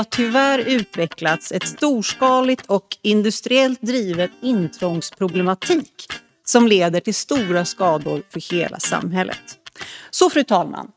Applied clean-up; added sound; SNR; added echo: neural mask model RNNoise.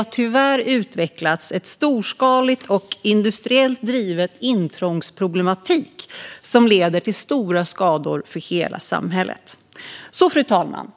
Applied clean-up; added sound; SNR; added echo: none; none; none; none.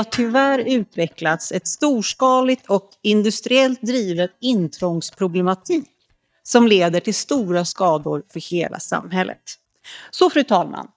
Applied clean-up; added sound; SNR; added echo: neural mask model DeepFilterNet 3.